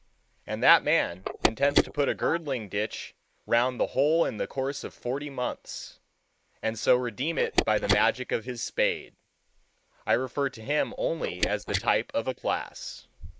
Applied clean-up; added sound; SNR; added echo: neural mask model Resemble Enhance denoiser.